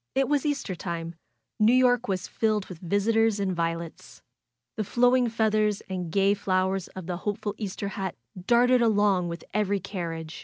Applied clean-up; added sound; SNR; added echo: none; none; none; none.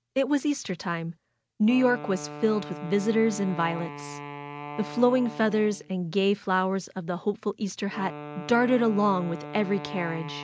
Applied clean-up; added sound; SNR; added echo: none; Wind instrument, woodwind instrument; 14 dB; none.